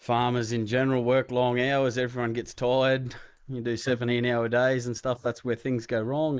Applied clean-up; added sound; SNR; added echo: neural mask model Resemble Enhance denoiser.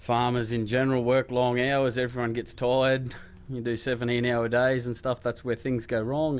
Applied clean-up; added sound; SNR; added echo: none; none; none; none.